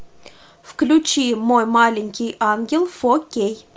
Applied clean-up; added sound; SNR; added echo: none; none; none; none.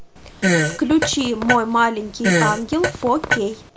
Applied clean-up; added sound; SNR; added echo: none; Fart; 1 dB; none.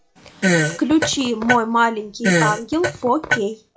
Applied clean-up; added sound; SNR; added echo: classical method log-MMSE.